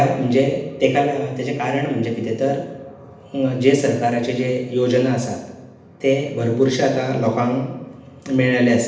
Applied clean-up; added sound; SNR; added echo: none; none; none; reverberation time 0.8 s.